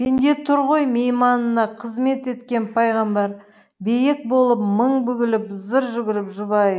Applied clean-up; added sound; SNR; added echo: none; none; none; none.